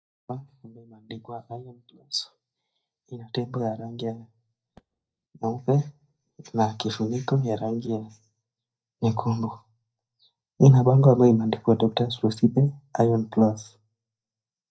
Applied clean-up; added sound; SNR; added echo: neural mask model DeepFilterNet 3.